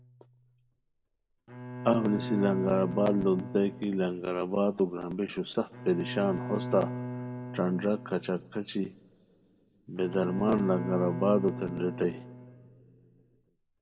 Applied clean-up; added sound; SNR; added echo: none; Bowed string instrument; 10 dB; reverberation time 2.4 s.